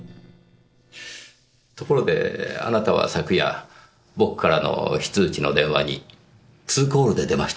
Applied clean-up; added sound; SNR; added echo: neural separator model SepFormer DNS4.